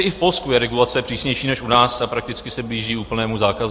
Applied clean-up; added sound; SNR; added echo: none; none; none; none.